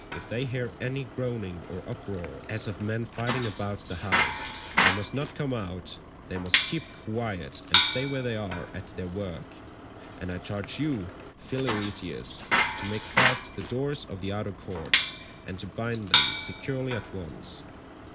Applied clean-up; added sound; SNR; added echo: none; Bicycle; -2 dB; none.